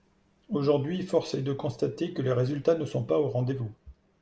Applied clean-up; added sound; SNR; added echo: none; none; none; none.